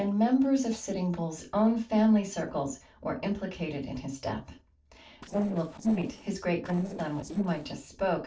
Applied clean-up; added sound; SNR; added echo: neural separator model SepFormer DNS4.